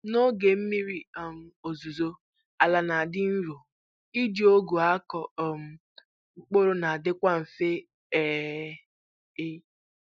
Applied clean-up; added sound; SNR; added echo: neural mask model Resemble Enhance denoiser.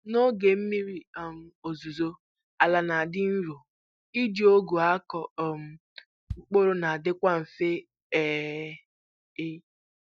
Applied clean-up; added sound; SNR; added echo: neural mask model DeepFilterNet 3.